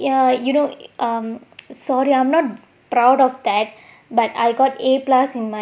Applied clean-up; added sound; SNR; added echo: none; none; none; none.